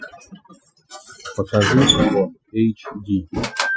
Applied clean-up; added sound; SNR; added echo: classical method Wiener filter.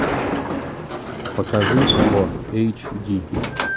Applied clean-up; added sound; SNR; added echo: none; Sliding door; -1 dB; none.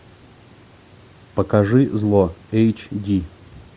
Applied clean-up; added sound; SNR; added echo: none; none; none; none.